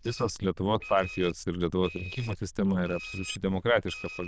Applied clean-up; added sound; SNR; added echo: neural diffusion model UNIVERSE++.